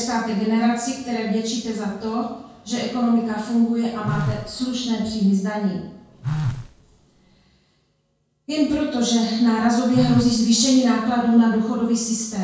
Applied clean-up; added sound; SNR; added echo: none; Telephone; 8 dB; reverberation time 0.6 s.